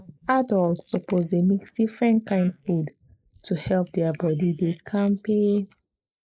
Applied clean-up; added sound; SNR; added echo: neural mask model Resemble Enhance denoiser.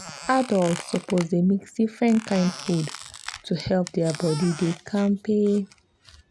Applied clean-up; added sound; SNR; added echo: none; Squeak; 16 dB; none.